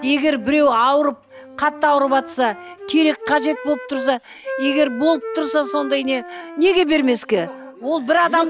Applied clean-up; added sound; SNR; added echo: none; Wind instrument, woodwind instrument; 13 dB; none.